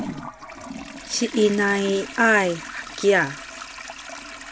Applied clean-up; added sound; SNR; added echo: none; Toilet flush; 12 dB; none.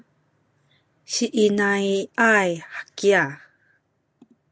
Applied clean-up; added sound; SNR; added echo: none; none; none; none.